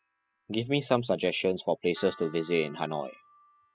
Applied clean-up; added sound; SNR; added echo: classical method spectral subtraction.